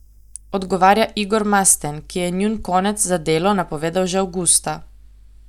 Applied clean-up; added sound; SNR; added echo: neural mask model DeepFilterNet 3.